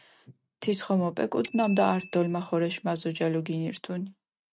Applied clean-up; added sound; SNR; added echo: neural mask model RNNoise.